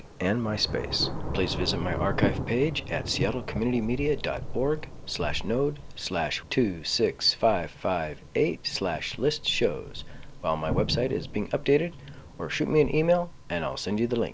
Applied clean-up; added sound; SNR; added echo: none; Thunder / Rain; 7 dB; none.